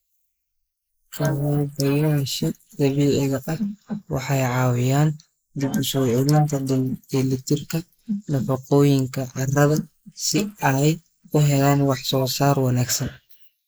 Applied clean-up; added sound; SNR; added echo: neural mask model Resemble Enhance denoiser.